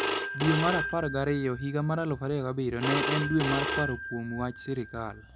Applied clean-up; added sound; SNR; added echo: none; Telephone; 4 dB; none.